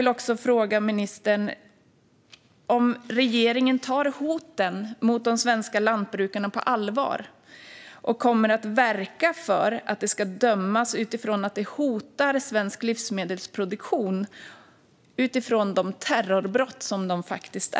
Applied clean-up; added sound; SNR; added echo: none; none; none; none.